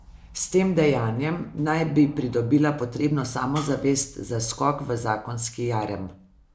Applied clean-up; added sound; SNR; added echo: none; none; none; none.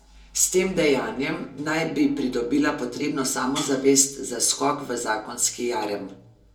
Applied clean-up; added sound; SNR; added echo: none; none; none; reverberation time 0.2 s.